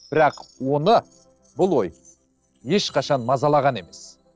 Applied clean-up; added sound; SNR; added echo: neural separator model SepFormer DNS4.